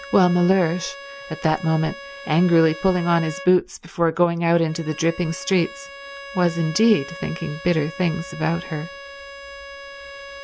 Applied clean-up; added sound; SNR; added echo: none; Bowed string instrument; 15 dB; none.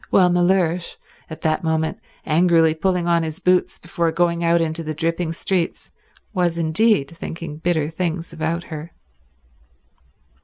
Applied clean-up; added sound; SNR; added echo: none; none; none; none.